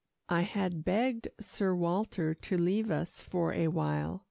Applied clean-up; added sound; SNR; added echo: none; none; none; none.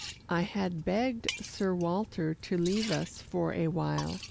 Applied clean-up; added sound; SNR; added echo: none; Liquid; 12 dB; none.